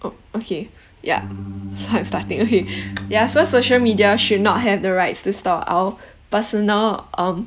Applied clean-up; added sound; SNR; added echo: none; Organ; 11 dB; none.